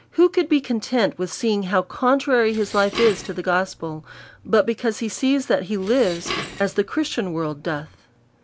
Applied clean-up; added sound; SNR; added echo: none; Dishes, pots, and pans; 13 dB; none.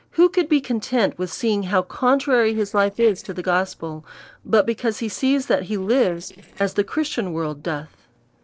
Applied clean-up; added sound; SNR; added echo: neural separator model SepFormer DNS4.